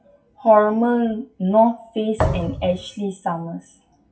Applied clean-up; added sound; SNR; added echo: classical method WPE with log-MMSE.